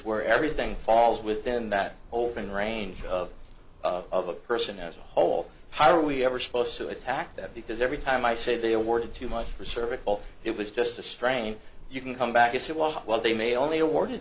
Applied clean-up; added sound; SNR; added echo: none; Zipper (clothing) + Meow / Purr; 14 dB; none.